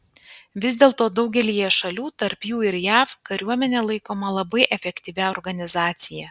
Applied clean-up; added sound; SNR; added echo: none; none; none; none.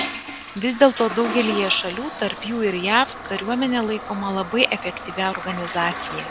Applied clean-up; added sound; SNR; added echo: none; Toilet flush; 9 dB; none.